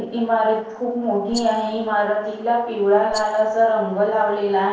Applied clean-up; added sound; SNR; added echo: neural separator model SepFormer DNS4.